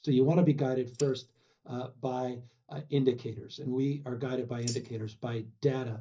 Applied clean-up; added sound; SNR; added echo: neural mask model DeepFilterNet 3.